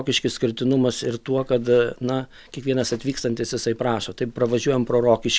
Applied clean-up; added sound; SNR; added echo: none; none; none; none.